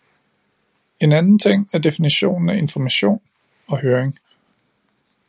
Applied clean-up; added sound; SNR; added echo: none; none; none; none.